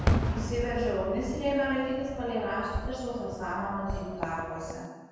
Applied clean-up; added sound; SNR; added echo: none; Fireworks; 2 dB; reverberation time 1.2 s.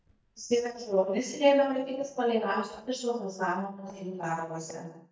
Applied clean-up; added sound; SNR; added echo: neural mask model DeepFilterNet 3.